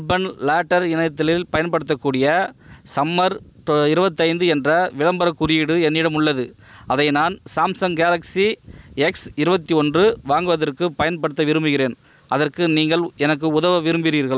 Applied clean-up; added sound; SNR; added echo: none; none; none; none.